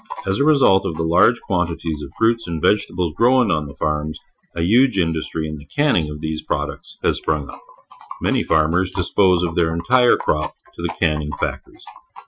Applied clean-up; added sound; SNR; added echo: classical method Wiener filter.